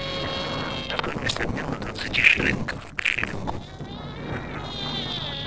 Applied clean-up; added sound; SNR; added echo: neural separator model SepFormer DNS4.